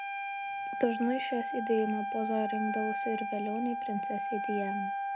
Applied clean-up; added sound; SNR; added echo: none; Wind instrument, woodwind instrument; 1 dB; none.